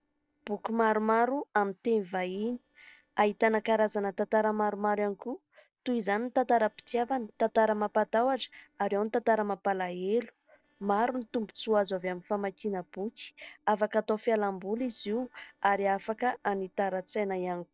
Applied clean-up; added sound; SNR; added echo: neural separator model SepFormer DNS4.